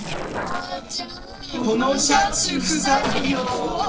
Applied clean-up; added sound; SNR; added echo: neural separator model SepFormer DNS4.